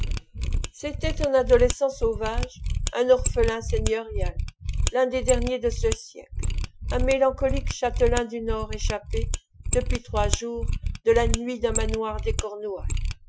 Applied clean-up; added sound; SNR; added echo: classical method Wiener filter.